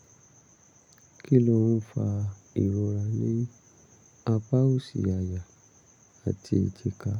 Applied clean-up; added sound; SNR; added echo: none; none; none; none.